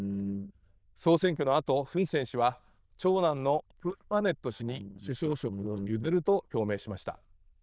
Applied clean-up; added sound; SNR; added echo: neural diffusion model UNIVERSE++.